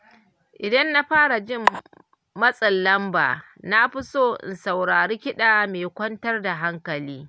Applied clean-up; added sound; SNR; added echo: none; none; none; none.